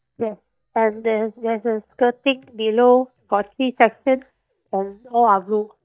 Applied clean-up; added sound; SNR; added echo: neural mask model DeepFilterNet 3.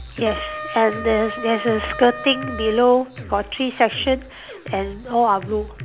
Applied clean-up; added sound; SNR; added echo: none; Drum kit + Wind instrument, woodwind instrument; 11 dB; none.